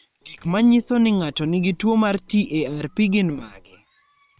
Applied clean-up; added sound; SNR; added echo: neural separator model SepFormer WHAM!.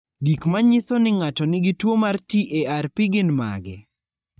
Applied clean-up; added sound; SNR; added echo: neural mask model DeepFilterNet 3.